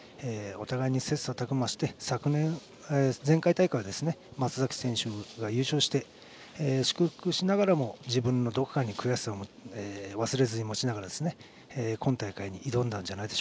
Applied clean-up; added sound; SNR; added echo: none; none; none; none.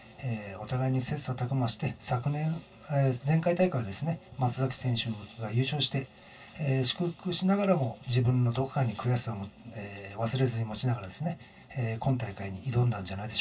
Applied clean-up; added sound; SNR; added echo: none; none; none; reverberation time 0.1 s.